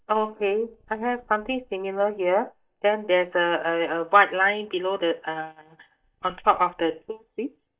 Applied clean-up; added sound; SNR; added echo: neural mask model DeepFilterNet 3.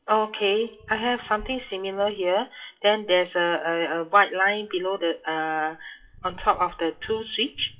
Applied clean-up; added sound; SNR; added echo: classical method WPE with log-MMSE.